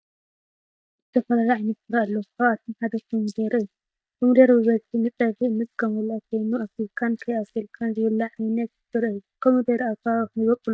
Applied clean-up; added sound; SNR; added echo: neural mask model DeepFilterNet 3.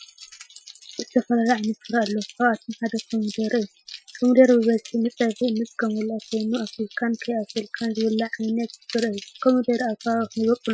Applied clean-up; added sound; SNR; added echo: classical method Wiener filter.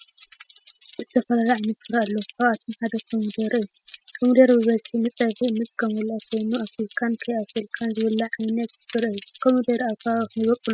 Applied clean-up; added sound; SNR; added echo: classical method spectral subtraction.